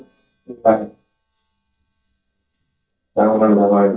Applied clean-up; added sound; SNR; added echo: neural mask model DeepFilterNet 3.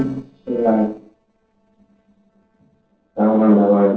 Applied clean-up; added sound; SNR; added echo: neural separator model SepFormer DNS4.